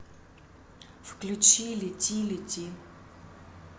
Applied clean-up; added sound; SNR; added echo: none; none; none; none.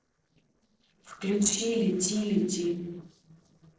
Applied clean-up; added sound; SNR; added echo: neural separator model SepFormer DNS4.